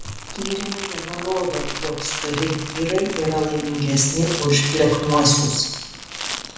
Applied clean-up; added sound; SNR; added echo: none; Crumpling, crinkling; 9 dB; reverberation time 1.0 s.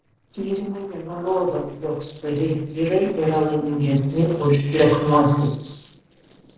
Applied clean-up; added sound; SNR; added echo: neural separator model SepFormer DNS4.